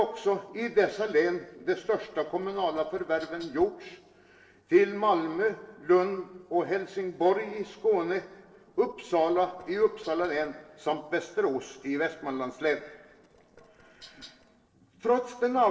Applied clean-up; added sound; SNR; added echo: neural separator model SepFormer DNS4.